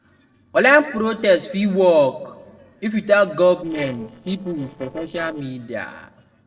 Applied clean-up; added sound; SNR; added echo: neural separator model SepFormer DNS4.